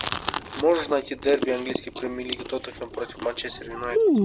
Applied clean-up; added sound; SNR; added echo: none; Chewing, mastication; 1 dB; none.